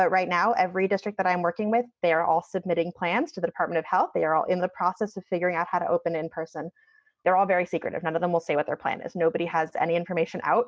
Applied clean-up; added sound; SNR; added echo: none; none; none; none.